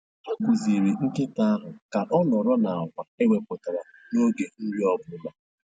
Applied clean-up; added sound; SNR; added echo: none; none; none; none.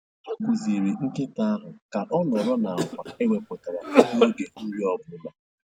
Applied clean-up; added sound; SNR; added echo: none; Cough; -1 dB; none.